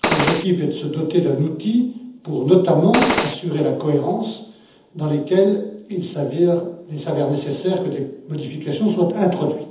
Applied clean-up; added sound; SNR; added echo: none; Gunshot, gunfire; -1 dB; reverberation time 0.8 s.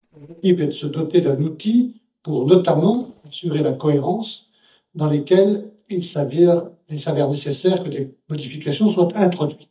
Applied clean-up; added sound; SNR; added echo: neural mask model DeepFilterNet 3.